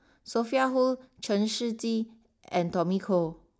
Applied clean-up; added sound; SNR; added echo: none; none; none; none.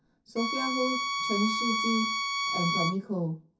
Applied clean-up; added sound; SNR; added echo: none; Bowed string instrument; -1 dB; reverberation time 0.3 s.